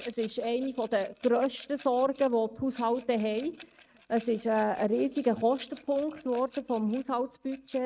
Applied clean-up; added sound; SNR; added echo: neural mask model RNNoise.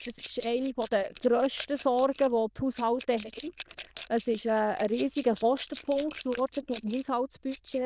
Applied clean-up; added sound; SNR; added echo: neural diffusion model UNIVERSE++.